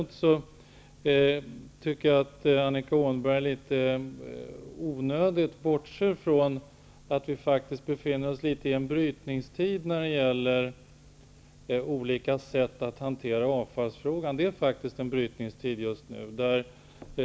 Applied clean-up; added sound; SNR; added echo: none; none; none; none.